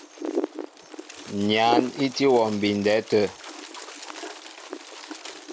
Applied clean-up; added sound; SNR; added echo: none; Wind; 8 dB; none.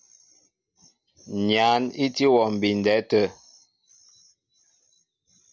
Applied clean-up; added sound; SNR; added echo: none; none; none; none.